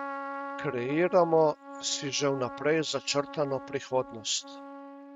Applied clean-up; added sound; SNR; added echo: neural mask model RNNoise.